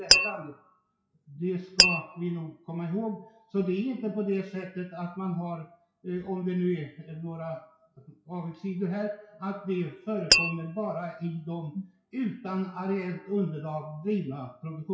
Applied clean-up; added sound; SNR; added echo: classical method WPE with log-MMSE.